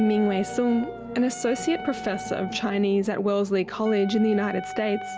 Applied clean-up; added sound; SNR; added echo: none; Wind instrument, woodwind instrument; 13 dB; none.